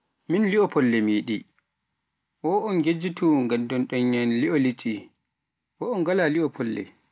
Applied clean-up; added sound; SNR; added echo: none; none; none; none.